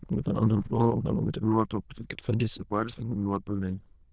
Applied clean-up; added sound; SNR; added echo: neural diffusion model UNIVERSE++.